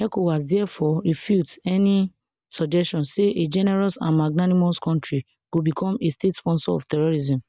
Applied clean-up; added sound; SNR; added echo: none; none; none; none.